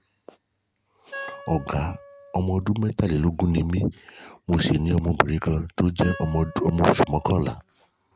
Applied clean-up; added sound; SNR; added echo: none; Wind instrument, woodwind instrument; 18 dB; none.